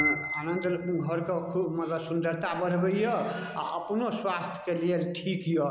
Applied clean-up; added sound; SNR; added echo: none; Piano; 11 dB; none.